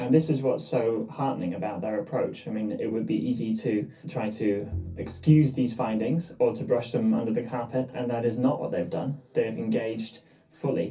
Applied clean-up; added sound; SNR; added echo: none; Bowed string instrument; 16 dB; reverberation time 0.3 s.